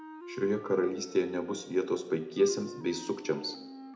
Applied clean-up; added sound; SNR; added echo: none; Wind instrument, woodwind instrument; 15 dB; reverberation time 0.6 s.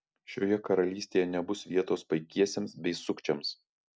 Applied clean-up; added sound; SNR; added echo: none; none; none; none.